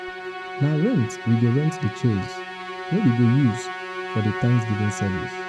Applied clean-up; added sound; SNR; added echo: none; Musical instrument; 9 dB; none.